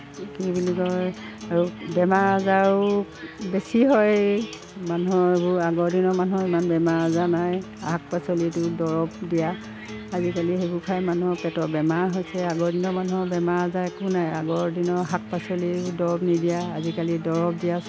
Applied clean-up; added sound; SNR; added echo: none; Acoustic guitar; 16 dB; none.